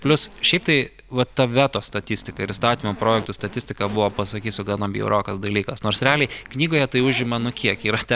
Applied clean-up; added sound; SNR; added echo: none; Zipper (clothing); 19 dB; none.